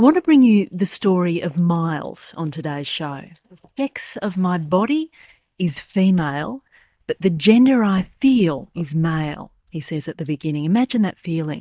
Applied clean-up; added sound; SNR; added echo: neural mask model DeepFilterNet 3.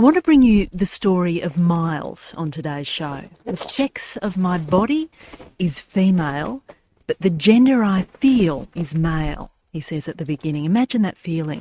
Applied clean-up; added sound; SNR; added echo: neural mask model RNNoise.